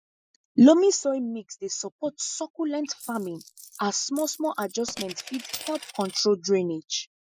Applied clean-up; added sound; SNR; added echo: classical method Wiener filter.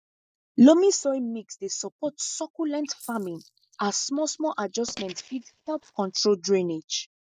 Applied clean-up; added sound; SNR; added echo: neural mask model DeepFilterNet 3.